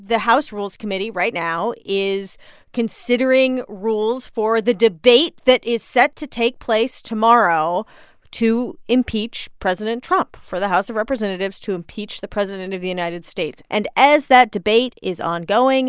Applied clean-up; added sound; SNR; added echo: none; none; none; none.